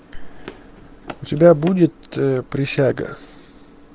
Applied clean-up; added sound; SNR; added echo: none; Run; 18 dB; none.